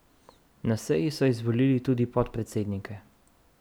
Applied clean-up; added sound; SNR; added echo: none; none; none; none.